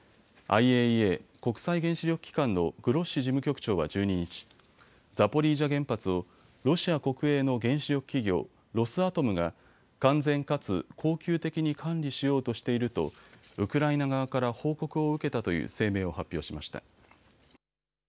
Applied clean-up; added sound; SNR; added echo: none; none; none; none.